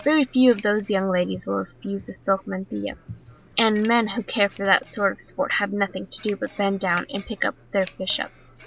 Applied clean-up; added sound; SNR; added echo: none; Scissors; 17 dB; none.